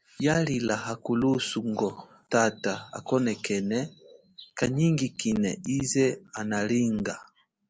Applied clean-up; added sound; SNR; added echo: none; none; none; none.